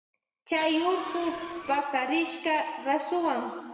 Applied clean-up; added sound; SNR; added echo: none; Accelerating, revving, vroom; 16 dB; reverberation time 2.2 s.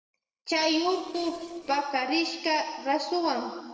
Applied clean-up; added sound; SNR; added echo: neural separator model SepFormer DNS4.